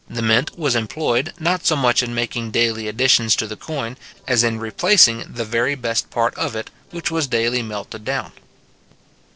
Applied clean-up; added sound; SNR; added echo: neural separator model SepFormer DNS4.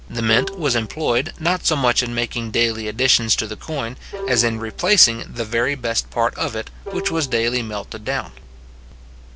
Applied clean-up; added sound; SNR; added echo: none; Bowed string instrument; 14 dB; none.